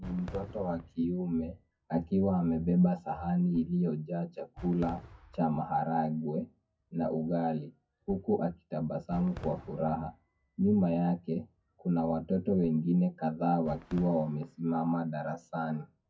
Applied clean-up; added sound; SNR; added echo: classical method WPE with log-MMSE.